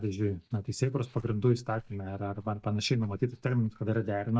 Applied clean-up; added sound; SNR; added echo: neural mask model DeepFilterNet 3.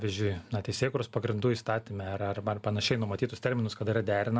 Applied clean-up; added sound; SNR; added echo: none; none; none; none.